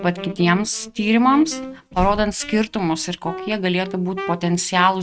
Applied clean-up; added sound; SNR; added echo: neural mask model RNNoise.